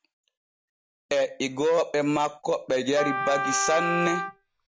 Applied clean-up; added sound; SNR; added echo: none; Wind instrument, woodwind instrument; 3 dB; none.